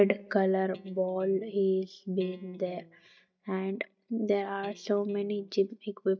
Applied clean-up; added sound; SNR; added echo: neural mask model DeepFilterNet 3.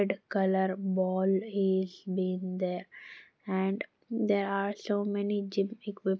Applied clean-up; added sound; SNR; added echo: none; none; none; none.